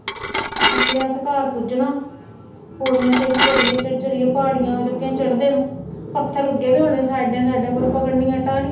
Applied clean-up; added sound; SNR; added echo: none; Dishes, pots, and pans / Glass; 1 dB; reverberation time 0.8 s.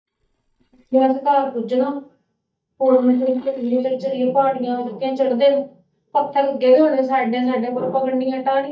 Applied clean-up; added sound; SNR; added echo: neural mask model DeepFilterNet 3.